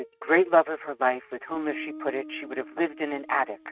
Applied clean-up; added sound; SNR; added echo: neural mask model RNNoise.